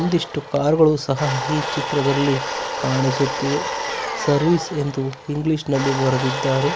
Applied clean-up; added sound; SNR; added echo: none; Domestic sounds, home sounds; 6 dB; none.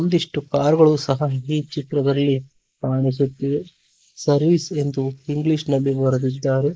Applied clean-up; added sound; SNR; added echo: neural mask model Resemble Enhance denoiser.